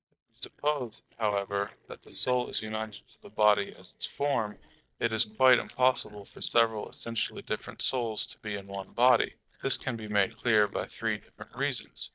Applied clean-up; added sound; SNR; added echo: neural mask model DeepFilterNet 3.